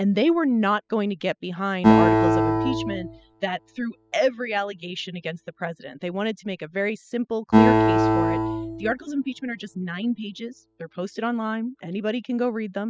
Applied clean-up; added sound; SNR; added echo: classical method spectral subtraction.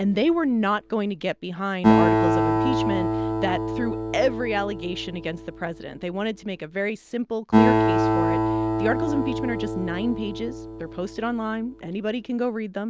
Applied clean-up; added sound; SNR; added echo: none; Acoustic guitar; -2 dB; none.